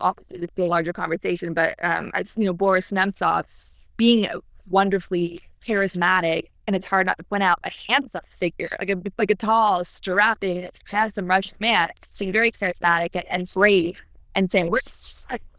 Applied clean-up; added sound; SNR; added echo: neural diffusion model UNIVERSE++.